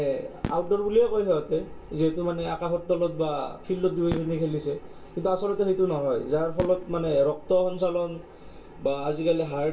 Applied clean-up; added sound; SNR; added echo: none; Fireworks; 16 dB; reverberation time 0.2 s.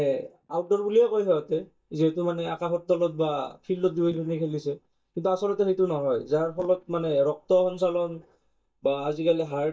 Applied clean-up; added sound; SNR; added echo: neural mask model DeepFilterNet 3.